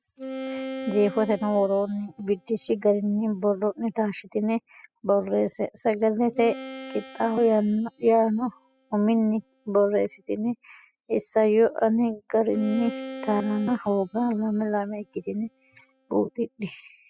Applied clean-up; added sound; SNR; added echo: classical method spectral subtraction.